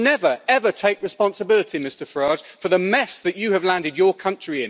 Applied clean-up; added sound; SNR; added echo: none; none; none; none.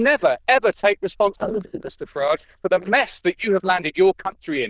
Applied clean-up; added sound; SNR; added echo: neural diffusion model UNIVERSE++.